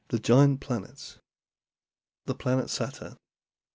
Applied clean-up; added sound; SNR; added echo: none; none; none; none.